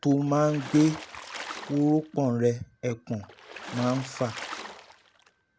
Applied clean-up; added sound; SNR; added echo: none; Water / Splash, splatter; 14 dB; none.